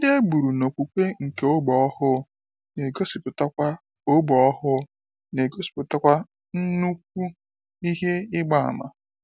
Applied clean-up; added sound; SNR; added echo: none; none; none; none.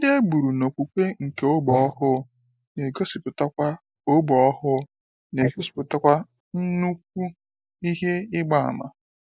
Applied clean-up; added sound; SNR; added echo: neural mask model Resemble Enhance denoiser.